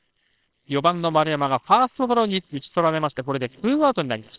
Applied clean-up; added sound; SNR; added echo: neural separator model SepFormer WHAMR!.